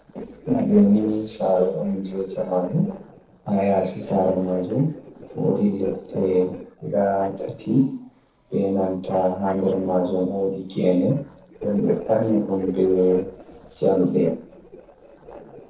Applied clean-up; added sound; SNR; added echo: neural separator model SepFormer DNS4.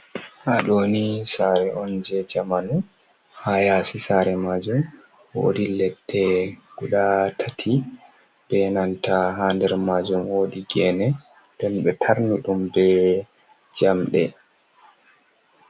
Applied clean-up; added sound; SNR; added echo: none; none; none; none.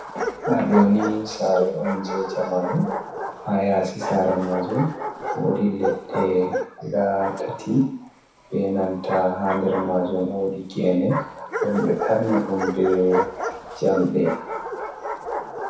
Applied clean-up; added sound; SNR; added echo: none; Bark; 7 dB; reverberation time 0.7 s.